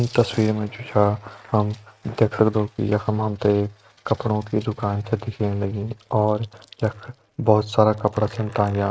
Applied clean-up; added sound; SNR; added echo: neural mask model RNNoise.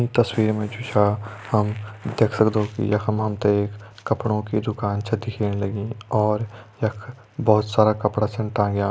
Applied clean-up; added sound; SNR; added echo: none; none; none; none.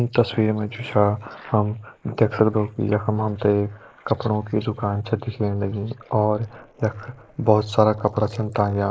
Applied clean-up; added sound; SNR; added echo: neural mask model Resemble Enhance denoiser.